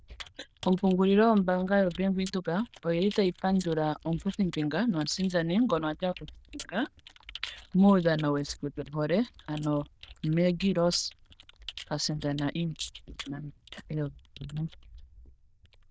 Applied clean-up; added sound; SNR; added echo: neural diffusion model UNIVERSE++.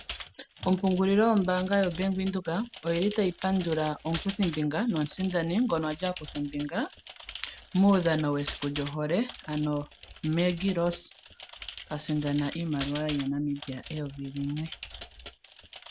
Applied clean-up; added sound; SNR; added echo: none; Computer keyboard; 14 dB; none.